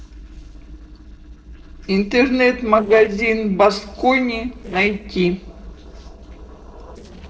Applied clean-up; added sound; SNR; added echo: neural separator model SepFormer DNS4.